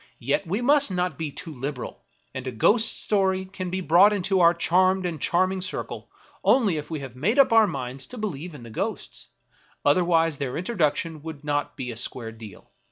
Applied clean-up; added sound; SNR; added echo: none; none; none; none.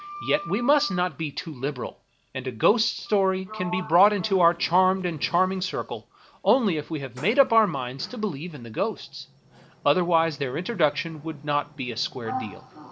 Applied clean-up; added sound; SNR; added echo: none; Sliding door; 17 dB; none.